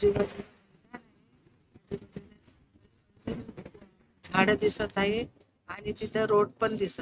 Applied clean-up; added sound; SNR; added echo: neural mask model RNNoise.